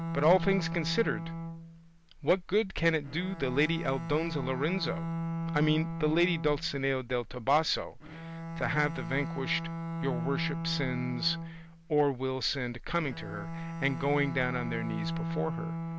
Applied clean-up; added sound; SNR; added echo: none; Bowed string instrument; 6 dB; none.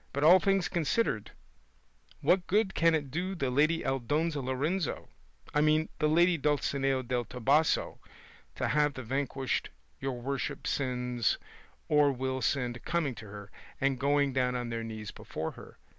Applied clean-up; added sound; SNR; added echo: none; none; none; none.